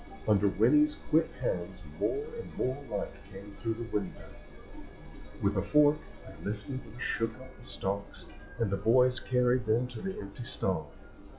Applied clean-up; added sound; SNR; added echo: classical method log-MMSE.